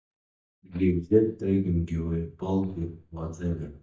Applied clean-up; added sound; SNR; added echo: neural mask model DeepFilterNet 3.